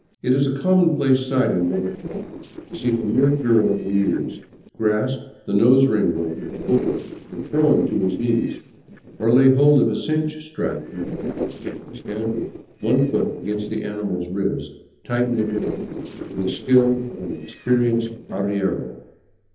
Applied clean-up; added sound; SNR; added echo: neural separator model SepFormer DNS4.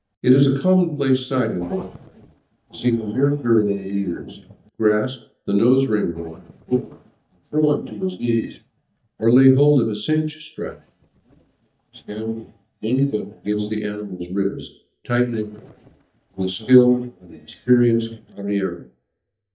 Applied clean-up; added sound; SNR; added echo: neural mask model DeepFilterNet 3.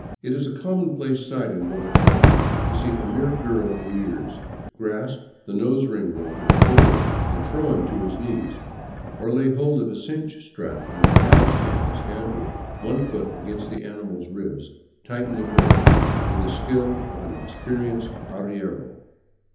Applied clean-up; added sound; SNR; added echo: none; Crowd / Cheering / Fireworks; -4 dB; reverberation time 0.9 s.